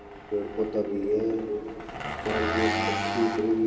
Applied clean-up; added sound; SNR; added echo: none; Engine; 5 dB; reverberation time 2.6 s.